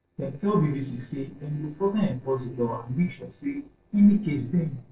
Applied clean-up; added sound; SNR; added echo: neural separator model SepFormer DNS4.